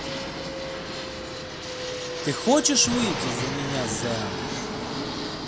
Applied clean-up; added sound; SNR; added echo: none; Fixed-wing aircraft, airplane + Fixed-wing aircraft, airplane; 2 dB; none.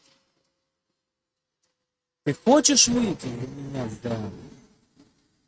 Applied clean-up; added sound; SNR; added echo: neural mask model RNNoise.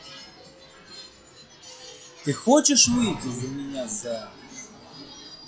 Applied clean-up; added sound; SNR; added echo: classical method log-MMSE.